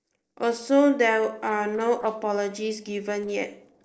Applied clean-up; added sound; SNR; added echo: neural separator model SepFormer DNS4.